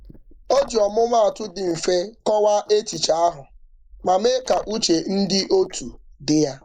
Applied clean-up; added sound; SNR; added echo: neural mask model Resemble Enhance denoiser.